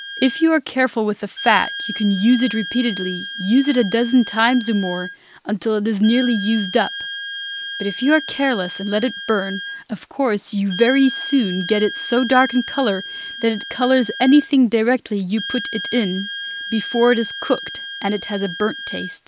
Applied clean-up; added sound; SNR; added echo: none; Wind instrument, woodwind instrument; 11 dB; none.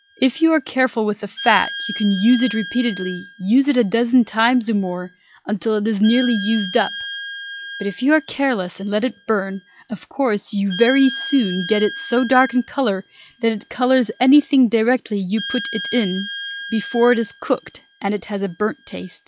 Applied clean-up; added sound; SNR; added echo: classical method log-MMSE.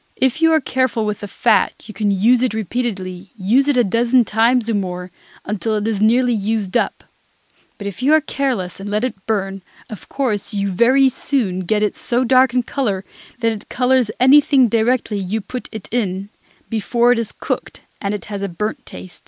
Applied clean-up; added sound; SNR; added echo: none; none; none; none.